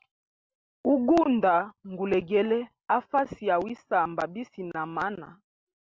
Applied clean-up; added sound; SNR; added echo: none; none; none; none.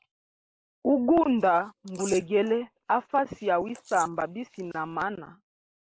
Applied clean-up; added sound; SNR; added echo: neural mask model Resemble Enhance denoiser.